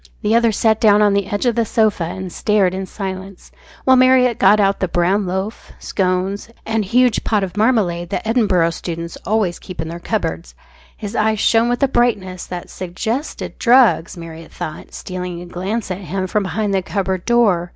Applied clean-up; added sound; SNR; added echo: none; none; none; none.